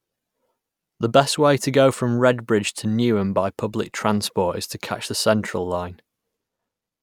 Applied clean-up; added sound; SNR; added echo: none; none; none; none.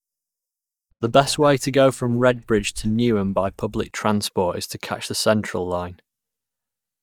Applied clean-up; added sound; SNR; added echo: neural mask model DeepFilterNet 3.